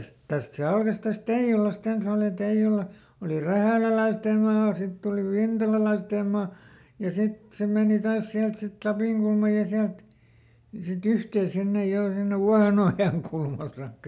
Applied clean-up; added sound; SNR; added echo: none; none; none; none.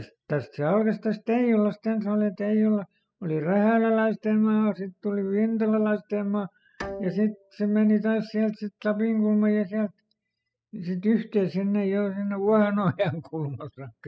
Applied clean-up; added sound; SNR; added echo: classical method spectral subtraction.